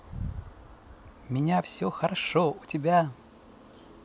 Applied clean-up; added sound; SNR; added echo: none; none; none; none.